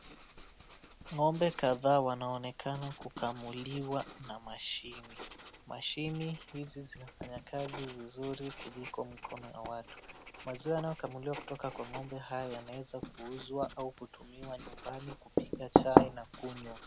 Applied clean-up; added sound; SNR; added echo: none; Writing; 1 dB; none.